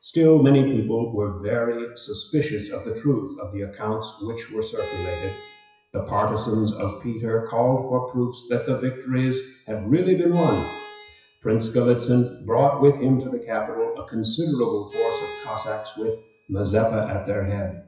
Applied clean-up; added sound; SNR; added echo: classical method WPE with log-MMSE.